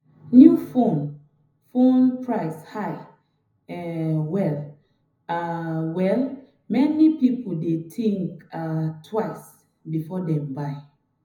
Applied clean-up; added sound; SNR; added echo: none; none; none; reverberation time 0.4 s.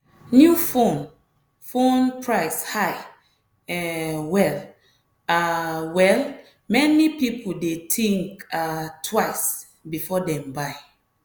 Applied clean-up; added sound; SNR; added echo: none; none; none; none.